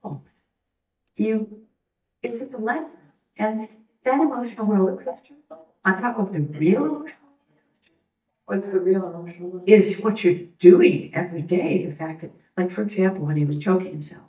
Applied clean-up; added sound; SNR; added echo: neural mask model DeepFilterNet 3.